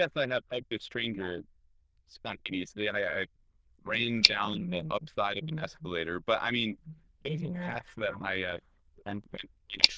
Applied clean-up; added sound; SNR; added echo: neural diffusion model UNIVERSE++.